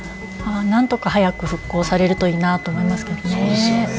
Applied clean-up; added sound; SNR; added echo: none; Wind instrument, woodwind instrument; 17 dB; none.